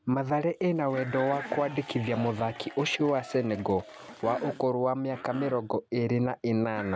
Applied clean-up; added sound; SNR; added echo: none; Cough + Applause / Crowd / Cheering; 16 dB; none.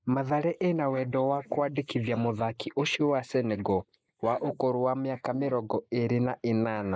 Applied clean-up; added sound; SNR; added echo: neural mask model Resemble Enhance denoiser.